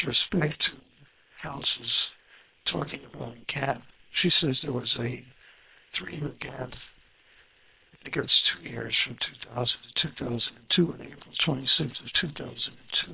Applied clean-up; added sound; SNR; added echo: neural separator model SepFormer WHAM!.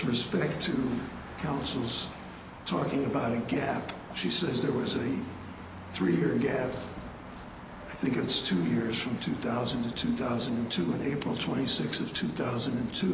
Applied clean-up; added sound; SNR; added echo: none; Car passing by / Traffic noise, roadway noise / Engine; 14 dB; none.